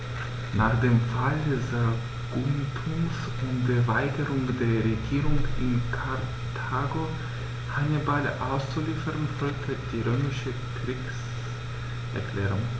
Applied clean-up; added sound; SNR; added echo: none; none; none; none.